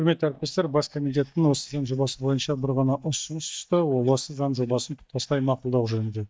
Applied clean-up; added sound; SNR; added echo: neural mask model DeepFilterNet 3.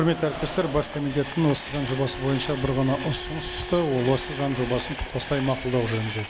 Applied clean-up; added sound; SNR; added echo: none; Train + Organ; 9 dB; none.